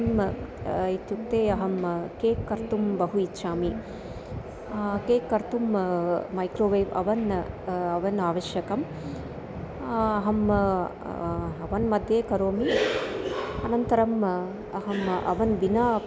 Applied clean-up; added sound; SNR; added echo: none; none; none; none.